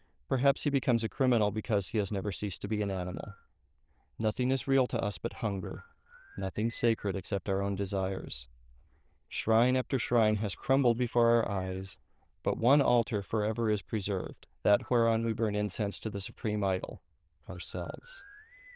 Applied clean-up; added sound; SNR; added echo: neural diffusion model UNIVERSE++.